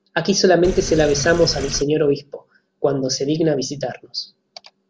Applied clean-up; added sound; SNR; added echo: none; Sink (filling or washing); 8 dB; none.